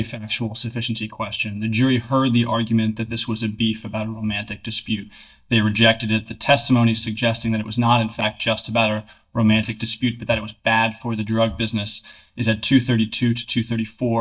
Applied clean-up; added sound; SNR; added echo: neural mask model DeepFilterNet 3.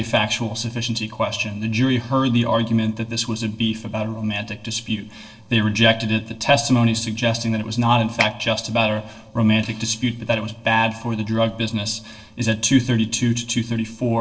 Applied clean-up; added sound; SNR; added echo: neural separator model SepFormer DNS4.